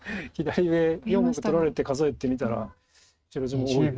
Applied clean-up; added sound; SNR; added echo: neural mask model RNNoise.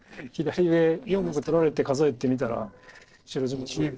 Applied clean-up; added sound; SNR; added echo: neural separator model SepFormer DNS4.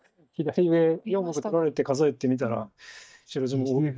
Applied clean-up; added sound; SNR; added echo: neural mask model DeepFilterNet 3.